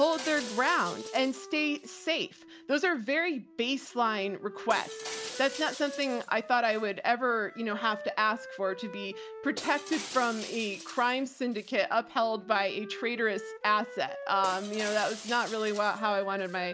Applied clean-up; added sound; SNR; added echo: none; Wind instrument, woodwind instrument + Shatter; 13 dB; none.